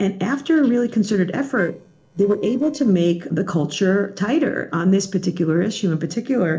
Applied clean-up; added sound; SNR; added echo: neural separator model SepFormer DNS4.